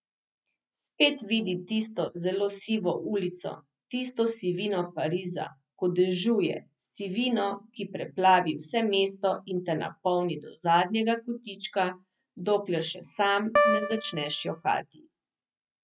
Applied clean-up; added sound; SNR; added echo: neural mask model RNNoise.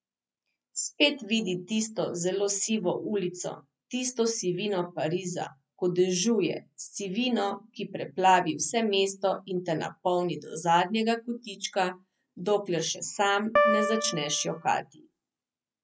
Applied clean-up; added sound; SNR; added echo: none; Piano; 0 dB; none.